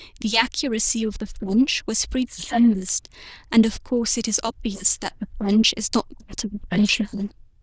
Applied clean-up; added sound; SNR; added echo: neural diffusion model UNIVERSE++.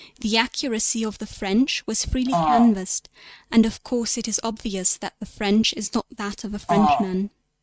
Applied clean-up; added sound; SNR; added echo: neural mask model RNNoise.